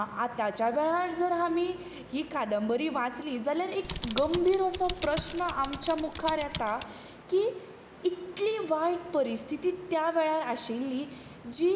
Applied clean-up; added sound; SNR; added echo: none; Typing; 9 dB; none.